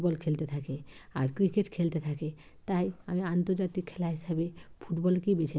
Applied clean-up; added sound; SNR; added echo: none; none; none; none.